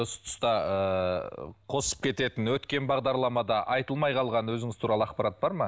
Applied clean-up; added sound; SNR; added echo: none; none; none; none.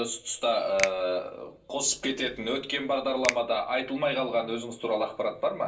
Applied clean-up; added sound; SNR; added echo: none; Finger snapping; 11 dB; reverberation time 0.3 s.